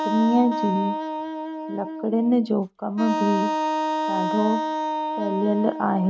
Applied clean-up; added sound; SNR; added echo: neural mask model RNNoise.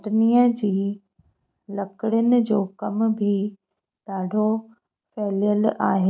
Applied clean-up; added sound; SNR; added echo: none; none; none; none.